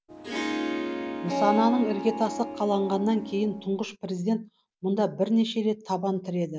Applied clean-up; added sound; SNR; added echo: none; Harp; 5 dB; none.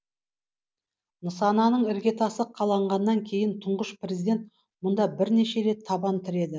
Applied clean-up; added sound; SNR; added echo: none; none; none; none.